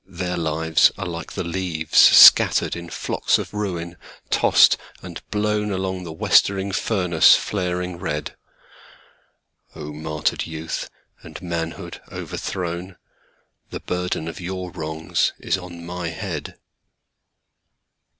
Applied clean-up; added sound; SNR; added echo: none; none; none; none.